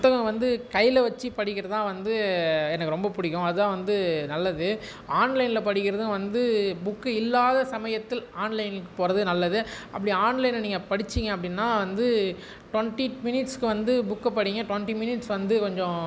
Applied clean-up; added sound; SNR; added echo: none; none; none; none.